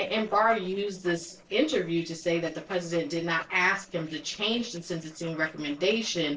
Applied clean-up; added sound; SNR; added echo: neural separator model SepFormer DNS4.